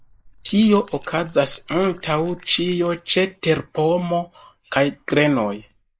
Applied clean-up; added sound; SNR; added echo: neural mask model Resemble Enhance denoiser.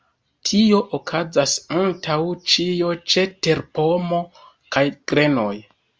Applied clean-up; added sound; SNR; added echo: none; none; none; none.